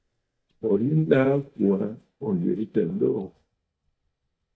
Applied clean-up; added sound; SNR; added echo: neural mask model DeepFilterNet 3.